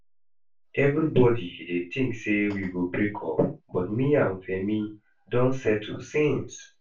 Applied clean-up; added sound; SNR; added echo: none; none; none; reverberation time 0.2 s.